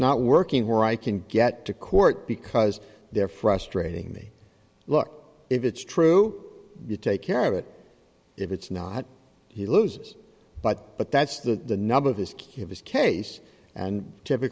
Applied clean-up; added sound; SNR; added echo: none; none; none; none.